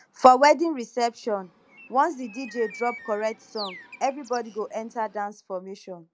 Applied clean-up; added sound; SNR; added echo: none; Bird; 18 dB; none.